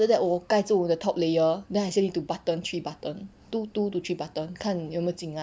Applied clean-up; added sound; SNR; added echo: none; none; none; none.